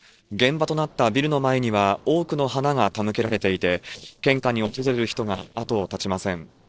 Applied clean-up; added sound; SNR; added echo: neural separator model SepFormer DNS4.